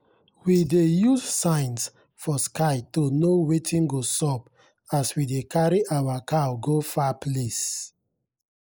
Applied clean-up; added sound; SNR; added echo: neural mask model Resemble Enhance denoiser.